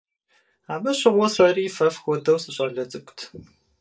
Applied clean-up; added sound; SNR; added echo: neural mask model DeepFilterNet 3.